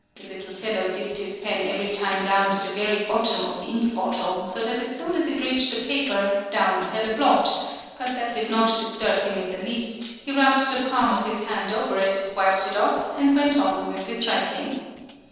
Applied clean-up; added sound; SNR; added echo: neural separator model SepFormer DNS4.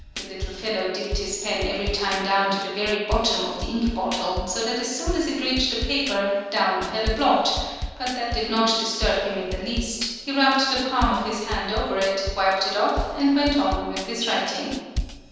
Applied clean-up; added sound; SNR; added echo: none; Drum kit; 9 dB; reverberation time 1.2 s.